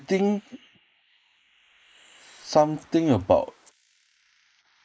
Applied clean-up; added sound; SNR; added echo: neural mask model Resemble Enhance denoiser.